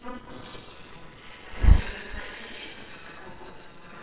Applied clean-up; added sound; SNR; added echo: neural separator model SepFormer WHAMR!.